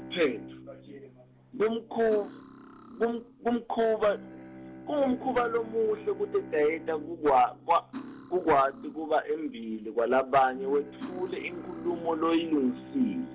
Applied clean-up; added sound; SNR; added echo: none; Cutlery, silverware + Bowed string instrument; 16 dB; none.